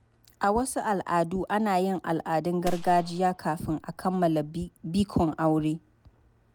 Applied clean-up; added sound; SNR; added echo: none; Gunshot, gunfire; 11 dB; none.